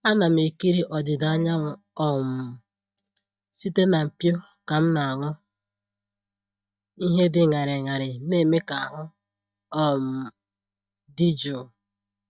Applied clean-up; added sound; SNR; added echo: neural mask model DeepFilterNet 3.